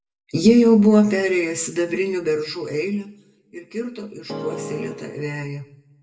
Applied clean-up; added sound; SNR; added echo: none; Keyboard (musical); 11 dB; reverberation time 0.5 s.